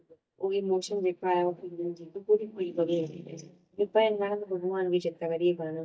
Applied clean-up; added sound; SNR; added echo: neural mask model DeepFilterNet 3.